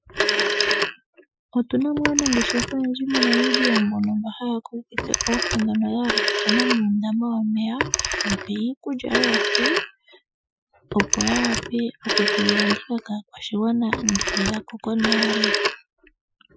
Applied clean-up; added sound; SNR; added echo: classical method Wiener filter.